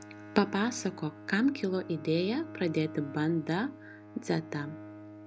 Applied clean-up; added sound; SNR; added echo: none; Bowed string instrument; 14 dB; none.